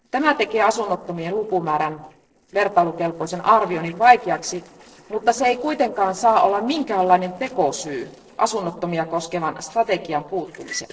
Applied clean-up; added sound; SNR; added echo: neural separator model SepFormer DNS4.